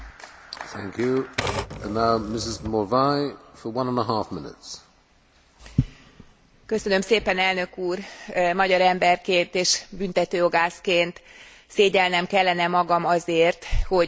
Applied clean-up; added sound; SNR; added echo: none; Typewriter; 10 dB; none.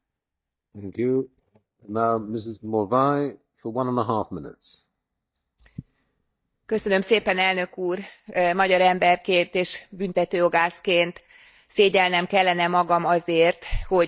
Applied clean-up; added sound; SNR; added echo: neural mask model DeepFilterNet 3.